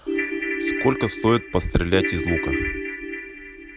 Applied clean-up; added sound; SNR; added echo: none; Ringtone / Keyboard (musical); 3 dB; none.